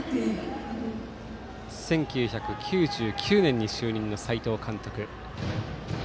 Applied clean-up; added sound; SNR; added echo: none; none; none; none.